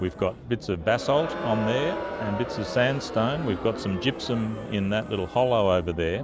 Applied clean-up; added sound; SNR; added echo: none; Crowd; 10 dB; none.